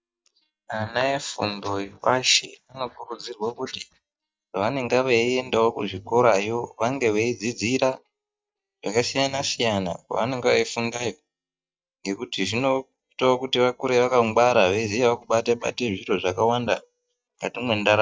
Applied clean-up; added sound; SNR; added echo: neural mask model DeepFilterNet 3.